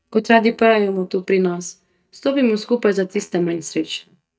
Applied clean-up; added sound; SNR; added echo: neural mask model DeepFilterNet 3.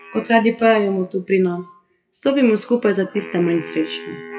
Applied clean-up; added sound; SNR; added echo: classical method WPE with log-MMSE.